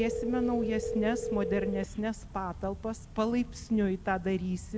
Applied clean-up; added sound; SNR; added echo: none; Telephone; 6 dB; none.